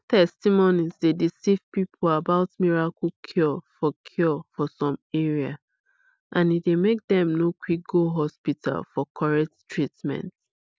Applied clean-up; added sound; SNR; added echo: none; none; none; none.